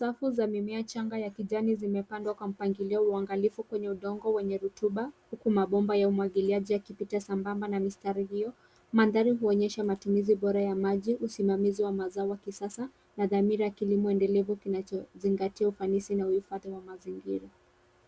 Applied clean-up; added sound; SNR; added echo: none; none; none; none.